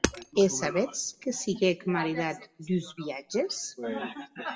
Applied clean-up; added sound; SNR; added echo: none; Hammer; 9 dB; reverberation time 0.3 s.